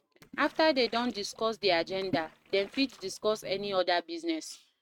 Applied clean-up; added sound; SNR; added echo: neural mask model RNNoise.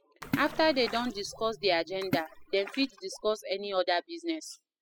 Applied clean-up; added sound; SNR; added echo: classical method spectral subtraction.